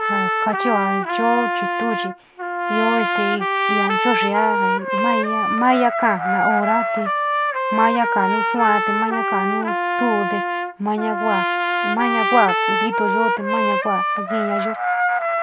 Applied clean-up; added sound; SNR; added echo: none; Trumpet; -2 dB; none.